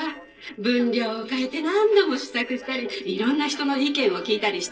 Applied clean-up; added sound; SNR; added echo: neural separator model SepFormer DNS4.